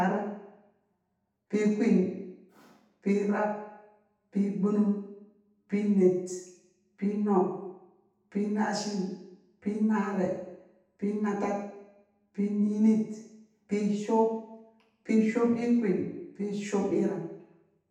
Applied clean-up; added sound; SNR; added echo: none; none; none; reverberation time 0.8 s.